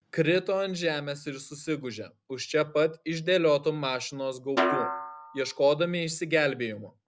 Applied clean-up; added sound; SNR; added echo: none; Snare drum; 4 dB; none.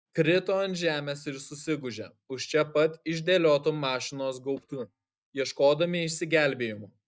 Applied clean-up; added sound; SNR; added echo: neural mask model DeepFilterNet 3.